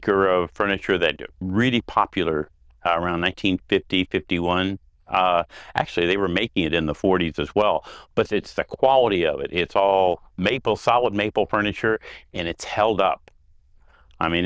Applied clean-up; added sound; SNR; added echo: neural diffusion model UNIVERSE++.